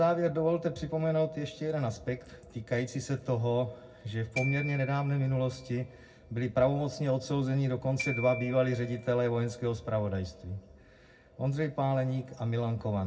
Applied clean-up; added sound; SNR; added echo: none; Glockenspiel; 14 dB; reverberation time 0.4 s.